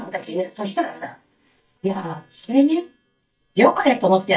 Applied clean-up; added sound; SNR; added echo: neural mask model DeepFilterNet 3.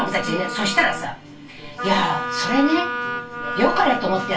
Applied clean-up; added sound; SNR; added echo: none; Wind instrument, woodwind instrument; 6 dB; reverberation time 0.2 s.